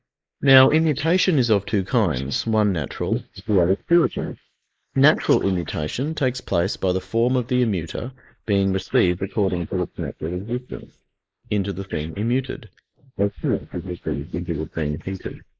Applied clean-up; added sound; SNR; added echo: neural mask model Resemble Enhance denoiser.